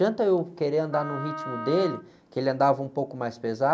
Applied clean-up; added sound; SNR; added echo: none; Wind instrument, woodwind instrument; 12 dB; none.